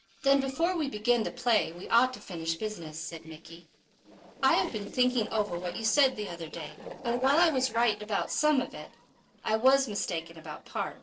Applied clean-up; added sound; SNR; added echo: neural separator model SepFormer DNS4.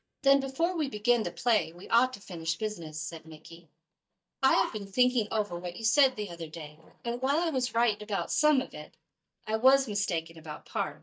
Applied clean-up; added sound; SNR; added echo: neural mask model DeepFilterNet 3.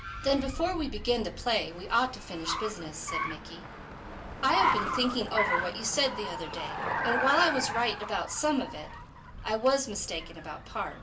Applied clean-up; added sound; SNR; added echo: none; Car; 4 dB; reverberation time 0.2 s.